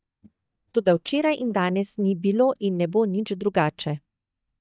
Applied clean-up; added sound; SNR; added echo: neural mask model DeepFilterNet 3.